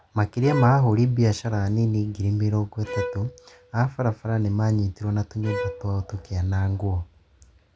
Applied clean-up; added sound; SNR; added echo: none; Bowed string instrument; 14 dB; none.